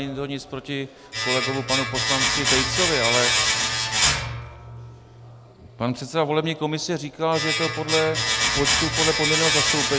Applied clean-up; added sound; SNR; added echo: none; Domestic sounds, home sounds; -2 dB; none.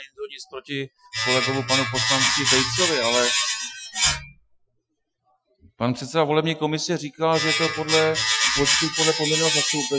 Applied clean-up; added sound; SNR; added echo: classical method Wiener filter.